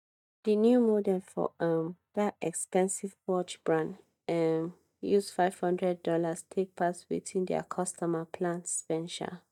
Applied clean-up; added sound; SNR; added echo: neural mask model DeepFilterNet 3.